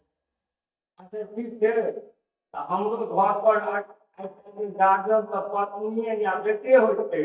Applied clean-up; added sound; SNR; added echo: neural mask model DeepFilterNet 3.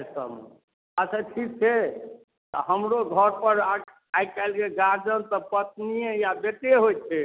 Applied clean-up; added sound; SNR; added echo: none; none; none; none.